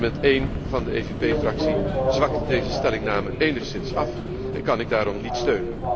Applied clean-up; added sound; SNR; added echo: none; Subway, metro, underground; 1 dB; none.